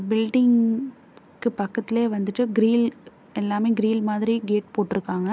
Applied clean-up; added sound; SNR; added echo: none; none; none; none.